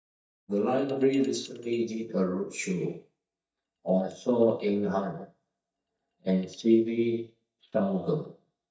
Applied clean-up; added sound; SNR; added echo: neural mask model DeepFilterNet 3.